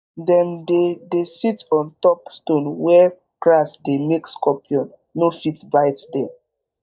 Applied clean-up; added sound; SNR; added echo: neural mask model DeepFilterNet 3.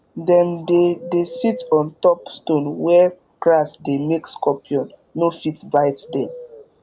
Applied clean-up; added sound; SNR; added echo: none; Bird; 20 dB; none.